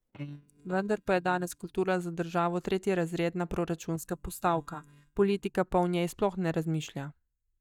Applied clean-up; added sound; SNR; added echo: neural mask model DeepFilterNet 3.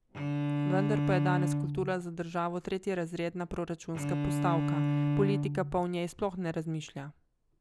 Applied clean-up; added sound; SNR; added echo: none; Bowed string instrument; -1 dB; none.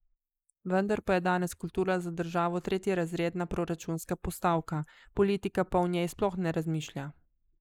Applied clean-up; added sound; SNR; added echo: neural mask model Resemble Enhance denoiser.